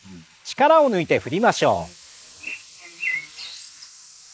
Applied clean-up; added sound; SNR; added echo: neural mask model Resemble Enhance denoiser.